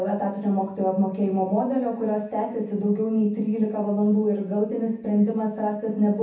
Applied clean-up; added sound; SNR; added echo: none; none; none; reverberation time 0.7 s.